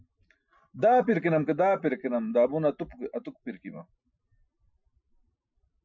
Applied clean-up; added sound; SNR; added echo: classical method Wiener filter.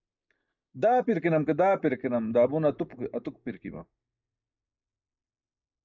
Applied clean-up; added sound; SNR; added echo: neural mask model DeepFilterNet 3.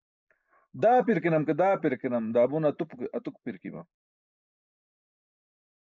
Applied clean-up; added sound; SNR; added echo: neural mask model Resemble Enhance denoiser.